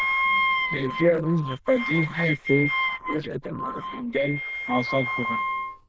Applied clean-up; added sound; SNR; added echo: neural diffusion model UNIVERSE++.